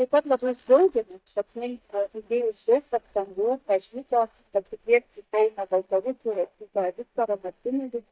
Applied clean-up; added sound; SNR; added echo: neural mask model DeepFilterNet 3.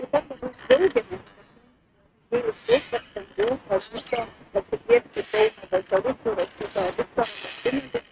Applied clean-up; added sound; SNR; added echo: neural mask model RNNoise.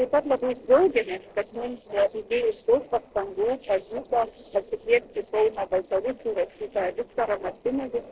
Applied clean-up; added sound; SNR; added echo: neural separator model SepFormer DNS4.